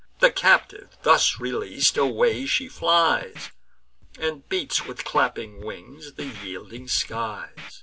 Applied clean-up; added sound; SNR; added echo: none; Scratching (performance technique); 20 dB; none.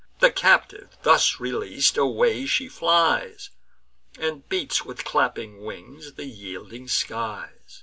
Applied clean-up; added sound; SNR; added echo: none; none; none; none.